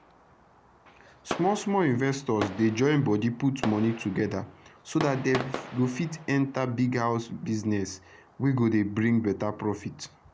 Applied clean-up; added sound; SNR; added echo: none; Fireworks; 14 dB; none.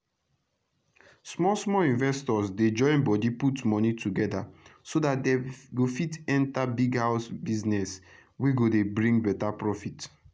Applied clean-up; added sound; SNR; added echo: none; none; none; none.